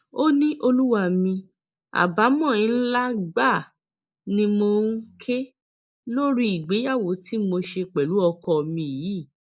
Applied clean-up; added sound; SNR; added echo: neural mask model Resemble Enhance denoiser.